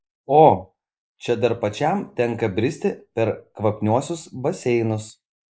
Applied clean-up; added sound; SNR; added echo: neural mask model Resemble Enhance denoiser.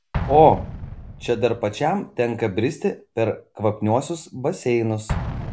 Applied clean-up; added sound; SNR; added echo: none; Explosion; 11 dB; none.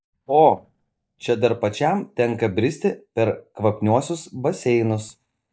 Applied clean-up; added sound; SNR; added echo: neural mask model DeepFilterNet 3.